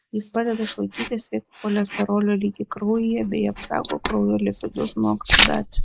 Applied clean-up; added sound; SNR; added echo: neural mask model Resemble Enhance denoiser.